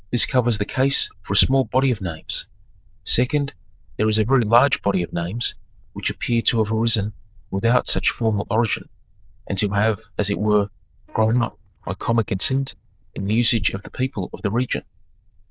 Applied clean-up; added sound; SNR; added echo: neural diffusion model UNIVERSE++.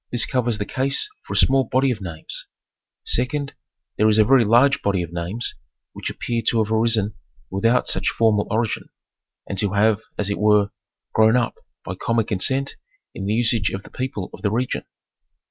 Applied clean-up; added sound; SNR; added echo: none; none; none; none.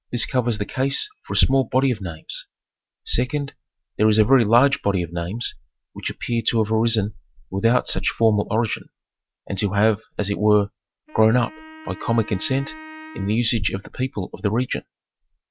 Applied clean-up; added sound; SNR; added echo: none; Wind instrument, woodwind instrument; 19 dB; none.